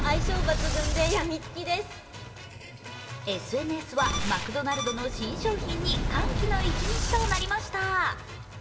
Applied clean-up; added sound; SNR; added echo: none; Boom; 1 dB; reverberation time 1.5 s.